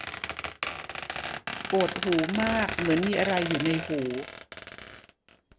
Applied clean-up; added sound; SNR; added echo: none; Squeak; 5 dB; none.